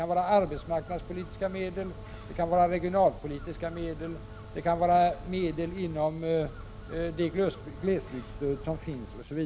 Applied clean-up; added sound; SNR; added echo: none; Gull, seagull; 14 dB; none.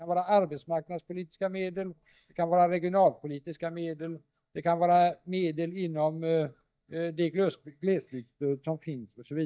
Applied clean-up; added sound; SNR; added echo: neural mask model DeepFilterNet 3.